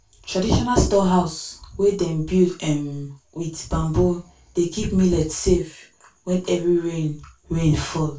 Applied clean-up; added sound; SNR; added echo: none; none; none; reverberation time 0.2 s.